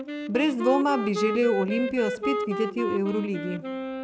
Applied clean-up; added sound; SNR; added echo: none; Wind instrument, woodwind instrument; 4 dB; none.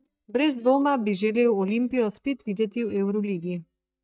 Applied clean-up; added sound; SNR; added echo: neural mask model DeepFilterNet 3.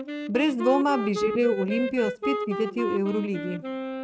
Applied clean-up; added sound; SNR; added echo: neural mask model RNNoise.